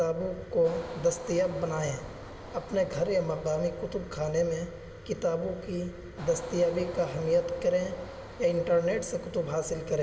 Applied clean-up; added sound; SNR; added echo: none; Engine; 18 dB; reverberation time 2.1 s.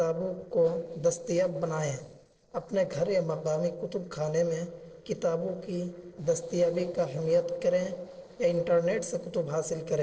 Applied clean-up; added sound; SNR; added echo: neural separator model SepFormer DNS4.